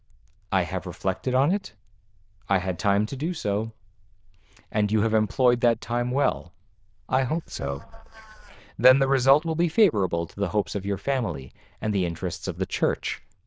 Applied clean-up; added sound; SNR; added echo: neural diffusion model UNIVERSE++.